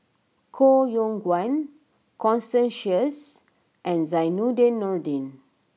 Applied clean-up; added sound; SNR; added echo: none; none; none; none.